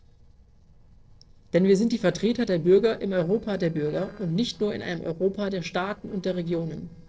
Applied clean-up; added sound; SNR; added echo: neural separator model SepFormer DNS4.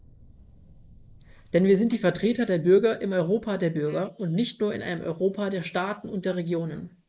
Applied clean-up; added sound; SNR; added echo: neural mask model Resemble Enhance denoiser.